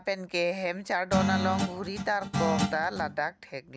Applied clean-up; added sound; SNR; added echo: none; Guitar; 0 dB; none.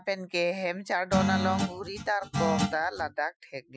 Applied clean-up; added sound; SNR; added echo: classical method Wiener filter.